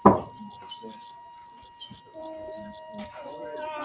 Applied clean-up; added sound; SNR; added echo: none; Wind instrument, woodwind instrument; 18 dB; none.